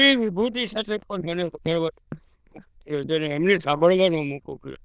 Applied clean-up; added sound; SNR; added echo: neural diffusion model UNIVERSE++.